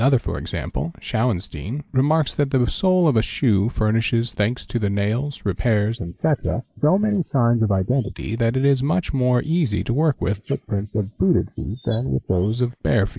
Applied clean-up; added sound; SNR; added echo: neural mask model Resemble Enhance denoiser.